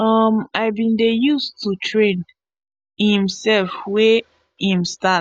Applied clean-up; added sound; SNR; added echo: none; none; none; none.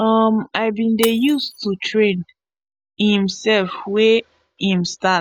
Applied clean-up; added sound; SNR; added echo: none; Shatter; 19 dB; none.